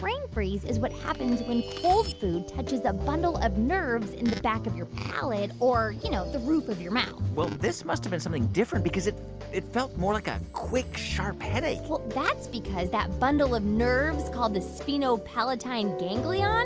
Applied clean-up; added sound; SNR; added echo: none; none; none; none.